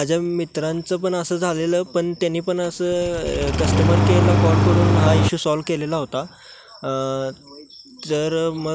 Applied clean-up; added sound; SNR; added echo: none; Engine starting; -5 dB; none.